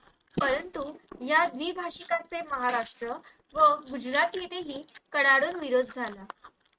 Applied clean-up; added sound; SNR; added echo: neural mask model RNNoise.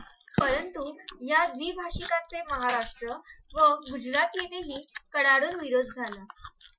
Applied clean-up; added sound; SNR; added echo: classical method Wiener filter.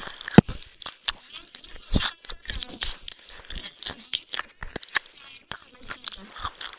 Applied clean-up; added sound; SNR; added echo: neural separator model SepFormer WHAM!.